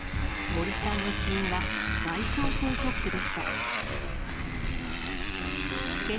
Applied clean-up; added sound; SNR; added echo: none; Motorcycle; -3 dB; none.